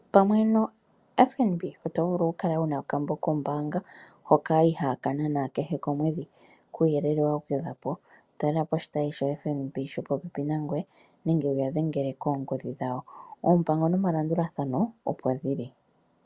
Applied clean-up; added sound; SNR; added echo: none; none; none; none.